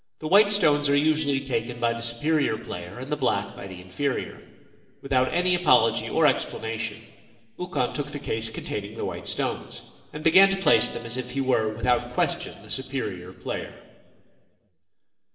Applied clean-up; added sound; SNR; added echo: neural separator model SepFormer DNS4.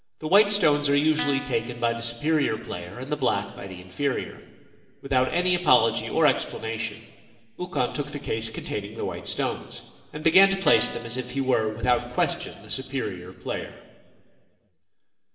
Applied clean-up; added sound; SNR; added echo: none; Guitar; 11 dB; reverberation time 2.5 s.